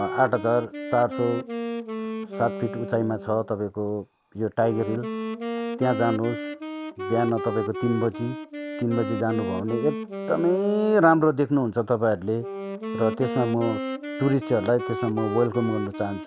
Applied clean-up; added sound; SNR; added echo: none; Wind instrument, woodwind instrument; 7 dB; none.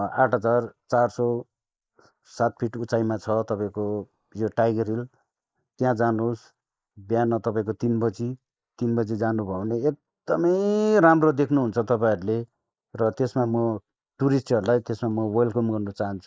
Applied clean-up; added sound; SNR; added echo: neural mask model Resemble Enhance denoiser.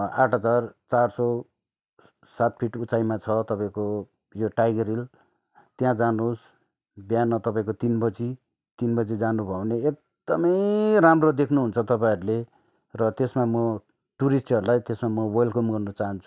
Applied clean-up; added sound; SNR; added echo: none; none; none; none.